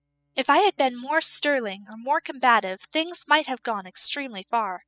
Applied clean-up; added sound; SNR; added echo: classical method spectral subtraction.